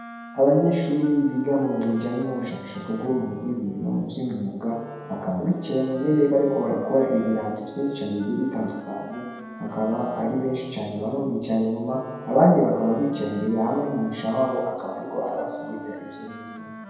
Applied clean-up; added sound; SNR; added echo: none; Wind instrument, woodwind instrument; 16 dB; reverberation time 1.1 s.